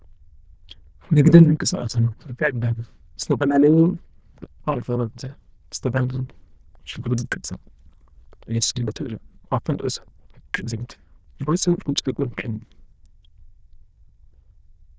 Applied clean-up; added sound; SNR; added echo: neural diffusion model UNIVERSE++.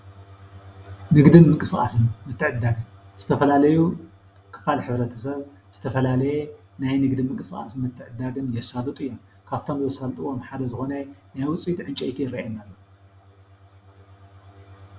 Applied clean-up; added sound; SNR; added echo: none; none; none; none.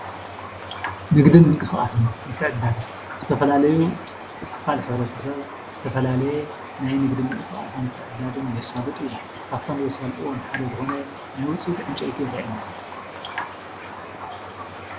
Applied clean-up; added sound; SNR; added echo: none; Raindrop; 12 dB; none.